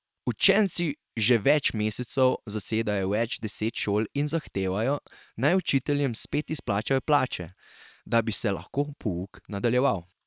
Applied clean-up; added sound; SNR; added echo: neural separator model SepFormer WHAM!.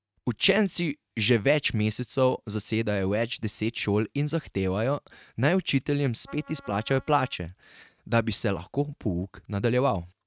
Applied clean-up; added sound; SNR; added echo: neural mask model RNNoise.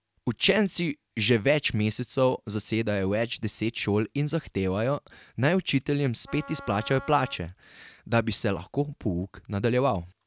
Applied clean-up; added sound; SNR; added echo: none; Wind instrument, woodwind instrument; 18 dB; none.